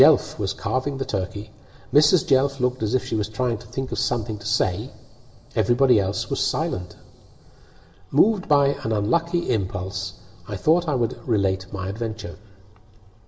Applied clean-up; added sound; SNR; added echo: none; none; none; reverberation time 2.6 s.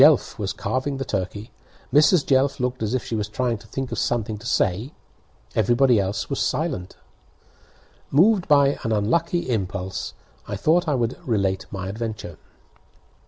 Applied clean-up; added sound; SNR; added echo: none; none; none; none.